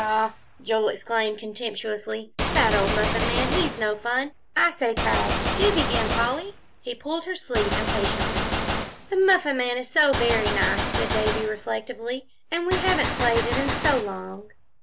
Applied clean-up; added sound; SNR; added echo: none; Gunshot, gunfire; 3 dB; none.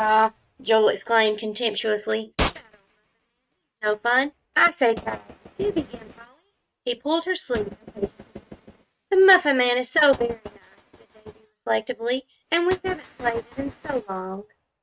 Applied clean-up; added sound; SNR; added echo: neural mask model RNNoise.